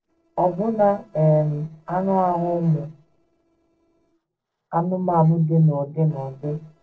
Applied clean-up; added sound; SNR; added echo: neural separator model SepFormer DNS4.